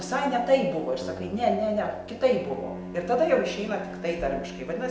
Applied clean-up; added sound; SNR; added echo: none; Bowed string instrument + Keyboard (musical); 12 dB; none.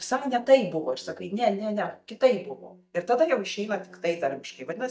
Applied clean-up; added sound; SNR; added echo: neural mask model DeepFilterNet 3.